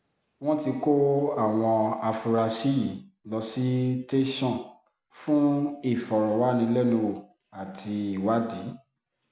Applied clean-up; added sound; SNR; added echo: none; none; none; none.